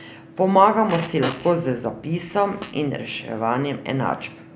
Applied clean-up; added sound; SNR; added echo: none; Fart; 13 dB; none.